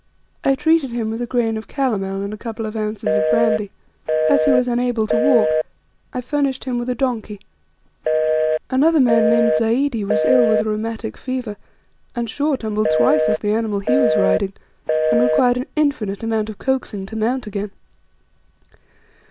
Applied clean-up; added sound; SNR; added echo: none; Telephone; -1 dB; none.